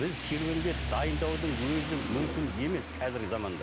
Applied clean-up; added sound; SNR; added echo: none; Rain; 3 dB; none.